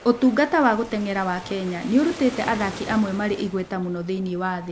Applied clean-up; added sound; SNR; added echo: none; Waves, surf; 16 dB; none.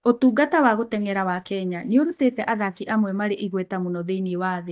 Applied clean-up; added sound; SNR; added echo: neural mask model DeepFilterNet 3.